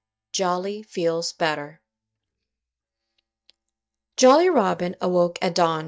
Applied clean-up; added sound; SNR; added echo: neural mask model DeepFilterNet 3.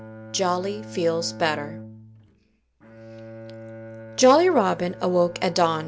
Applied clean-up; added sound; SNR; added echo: none; Bowed string instrument; 16 dB; none.